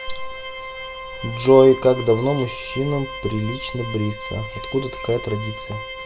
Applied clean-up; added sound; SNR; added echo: none; Organ; 12 dB; none.